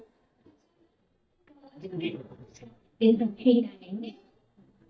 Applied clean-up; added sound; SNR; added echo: neural mask model DeepFilterNet 3.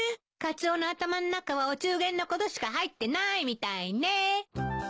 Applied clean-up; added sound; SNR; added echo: none; none; none; none.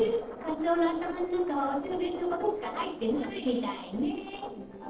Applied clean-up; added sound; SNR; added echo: neural separator model SepFormer DNS4.